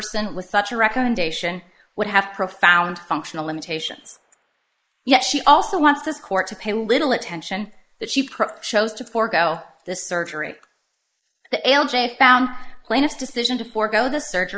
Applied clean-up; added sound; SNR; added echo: neural mask model Resemble Enhance denoiser.